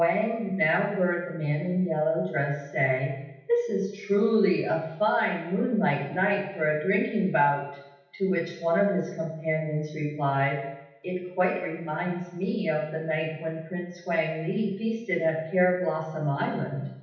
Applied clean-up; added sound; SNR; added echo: none; none; none; reverberation time 0.8 s.